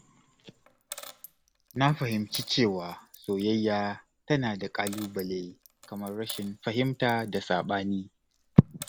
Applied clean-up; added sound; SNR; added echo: none; Coin (dropping); 19 dB; none.